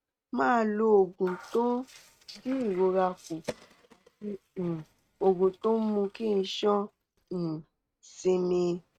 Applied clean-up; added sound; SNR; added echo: neural mask model RNNoise.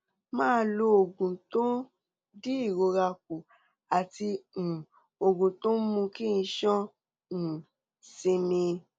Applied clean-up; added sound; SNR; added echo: none; none; none; none.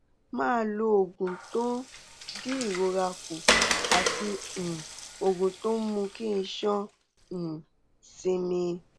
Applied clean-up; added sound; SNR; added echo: none; Water; 4 dB; none.